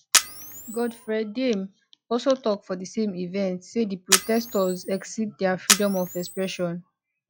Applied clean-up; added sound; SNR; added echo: classical method log-MMSE.